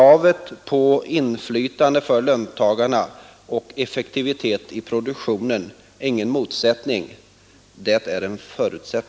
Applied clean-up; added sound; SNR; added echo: none; none; none; none.